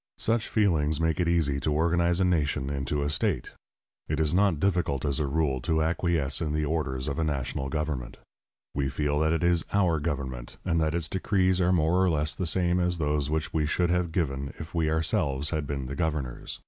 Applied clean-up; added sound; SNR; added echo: none; none; none; none.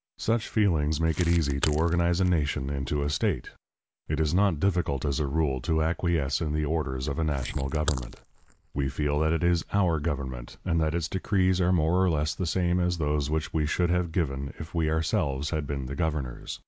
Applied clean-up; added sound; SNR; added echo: neural mask model Resemble Enhance denoiser.